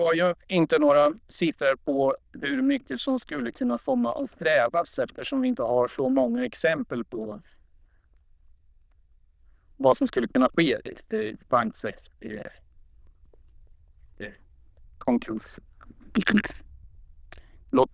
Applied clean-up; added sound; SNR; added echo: neural diffusion model UNIVERSE++.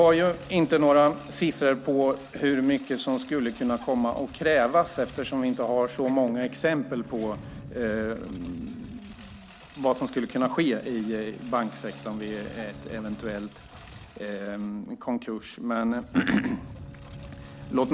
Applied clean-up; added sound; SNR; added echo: none; Engine + Bowed string instrument; 18 dB; none.